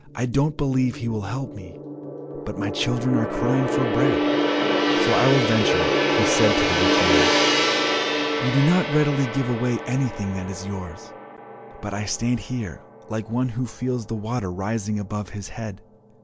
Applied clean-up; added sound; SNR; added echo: none; Gong; -1 dB; none.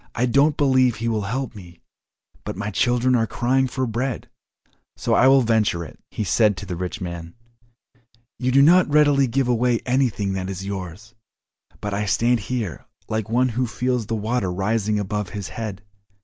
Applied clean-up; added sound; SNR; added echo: none; none; none; none.